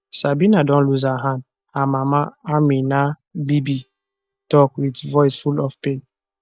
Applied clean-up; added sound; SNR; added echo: neural mask model DeepFilterNet 3.